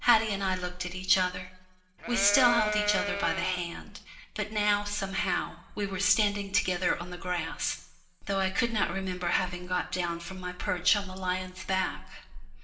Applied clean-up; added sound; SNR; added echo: none; Livestock, farm animals, working animals; 2 dB; reverberation time 0.6 s.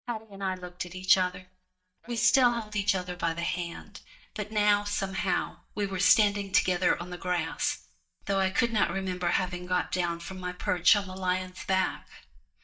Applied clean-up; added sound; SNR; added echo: neural mask model DeepFilterNet 3.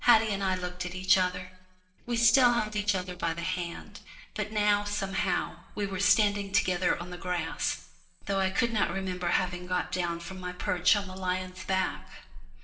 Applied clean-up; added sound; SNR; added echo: neural separator model SepFormer DNS4.